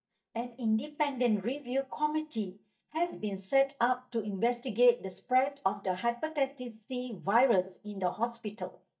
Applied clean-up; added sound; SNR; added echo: neural mask model DeepFilterNet 3.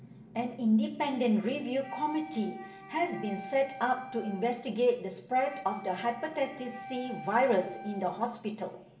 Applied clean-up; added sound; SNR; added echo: none; Wind instrument, woodwind instrument; 14 dB; reverberation time 1.1 s.